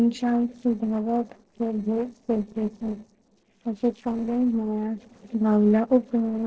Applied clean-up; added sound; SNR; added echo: neural separator model SepFormer DNS4.